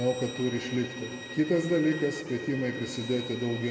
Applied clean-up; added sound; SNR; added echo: none; Bowed string instrument; 12 dB; reverberation time 1.9 s.